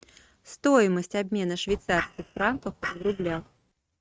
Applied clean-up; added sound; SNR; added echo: neural mask model RNNoise.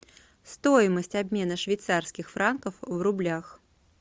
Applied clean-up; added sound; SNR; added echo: none; none; none; none.